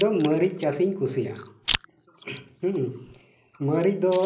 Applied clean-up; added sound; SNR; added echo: none; Chewing, mastication; 10 dB; reverberation time 0.5 s.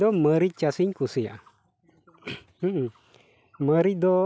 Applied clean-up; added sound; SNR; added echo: none; none; none; none.